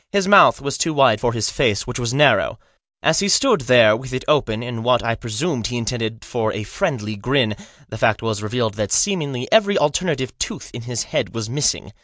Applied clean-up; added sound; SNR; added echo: none; none; none; none.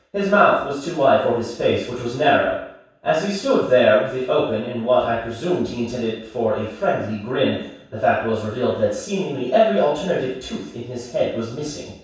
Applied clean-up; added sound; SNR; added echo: none; none; none; reverberation time 0.7 s.